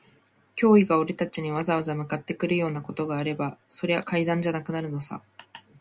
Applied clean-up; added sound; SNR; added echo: none; none; none; none.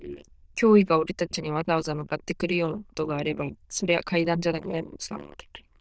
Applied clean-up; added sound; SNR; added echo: neural diffusion model UNIVERSE++.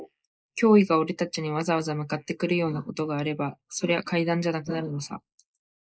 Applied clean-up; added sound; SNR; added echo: neural mask model Resemble Enhance denoiser.